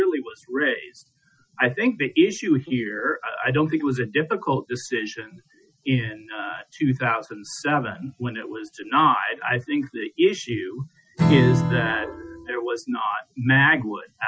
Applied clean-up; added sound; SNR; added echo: classical method Wiener filter.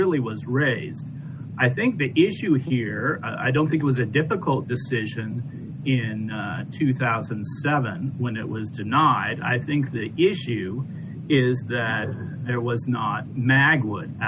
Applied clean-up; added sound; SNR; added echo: none; none; none; none.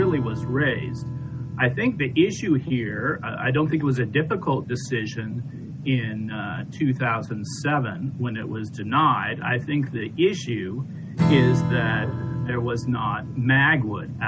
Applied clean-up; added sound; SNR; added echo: none; Strum; 7 dB; none.